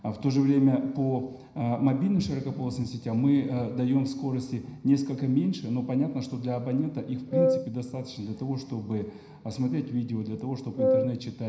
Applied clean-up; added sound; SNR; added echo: none; Wind instrument, woodwind instrument; -2 dB; reverberation time 0.9 s.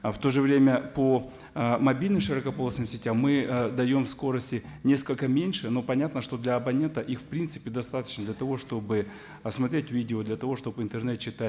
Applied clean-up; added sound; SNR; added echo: none; none; none; none.